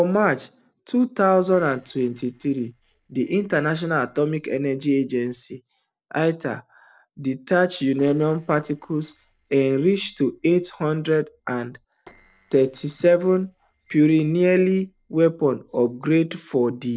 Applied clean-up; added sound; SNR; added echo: neural separator model SepFormer DNS4.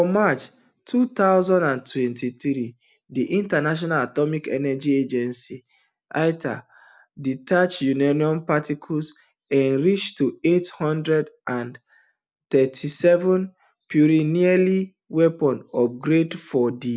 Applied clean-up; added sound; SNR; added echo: none; none; none; none.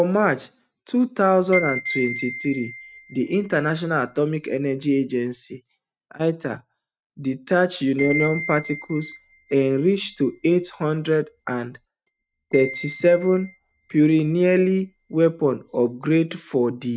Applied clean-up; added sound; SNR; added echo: neural mask model RNNoise.